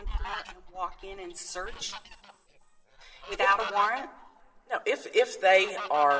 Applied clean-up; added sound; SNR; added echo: neural separator model SepFormer DNS4.